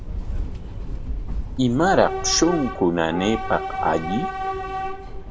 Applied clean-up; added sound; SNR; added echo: none; Subway, metro, underground / Train; 4 dB; none.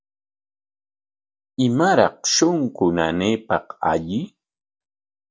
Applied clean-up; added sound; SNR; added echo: none; none; none; none.